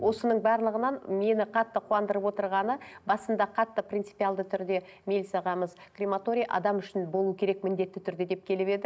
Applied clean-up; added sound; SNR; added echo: none; none; none; none.